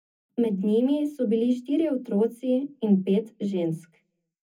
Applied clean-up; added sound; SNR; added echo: none; none; none; reverberation time 0.3 s.